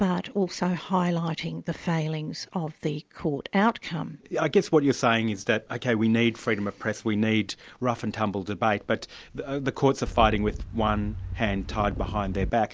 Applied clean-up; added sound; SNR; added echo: none; Wind; 6 dB; none.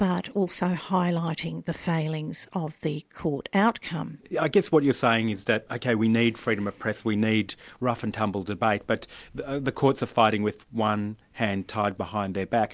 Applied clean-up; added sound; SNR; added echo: none; none; none; none.